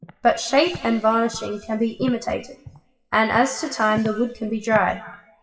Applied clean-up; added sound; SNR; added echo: classical method WPE with log-MMSE.